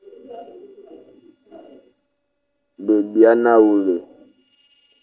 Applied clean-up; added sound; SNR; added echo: neural separator model SepFormer DNS4.